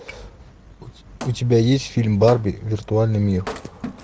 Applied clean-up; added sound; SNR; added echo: none; Wood; 17 dB; none.